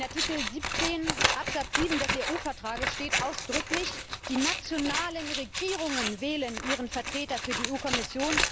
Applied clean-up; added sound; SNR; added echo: none; Scissors; -1 dB; none.